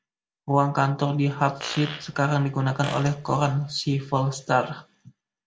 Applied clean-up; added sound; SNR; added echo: none; Fart; 14 dB; none.